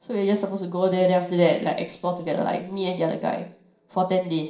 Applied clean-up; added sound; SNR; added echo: neural separator model SepFormer DNS4.